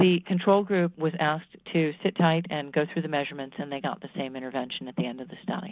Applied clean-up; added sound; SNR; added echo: none; none; none; none.